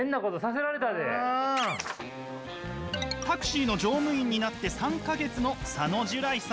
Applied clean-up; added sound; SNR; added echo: none; none; none; none.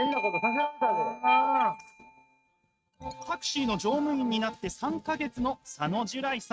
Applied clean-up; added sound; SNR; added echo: neural mask model RNNoise.